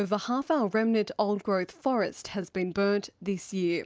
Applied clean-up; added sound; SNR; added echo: none; none; none; none.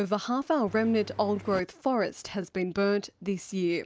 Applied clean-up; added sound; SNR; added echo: none; Engine; 16 dB; none.